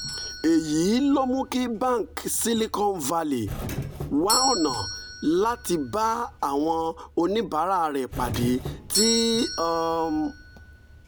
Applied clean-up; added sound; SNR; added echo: none; Doorbell; 9 dB; none.